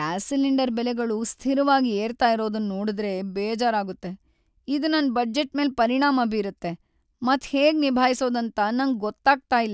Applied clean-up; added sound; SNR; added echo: none; none; none; none.